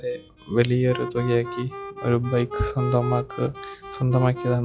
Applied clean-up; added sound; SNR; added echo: classical method log-MMSE.